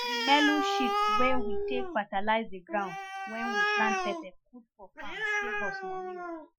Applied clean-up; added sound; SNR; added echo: classical method Wiener filter.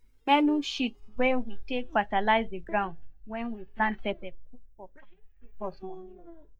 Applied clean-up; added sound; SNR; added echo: neural mask model DeepFilterNet 3.